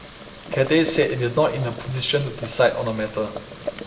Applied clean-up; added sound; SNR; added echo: none; Boiling; 12 dB; reverberation time 0.9 s.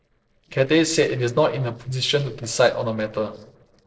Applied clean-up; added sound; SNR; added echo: neural separator model SepFormer DNS4.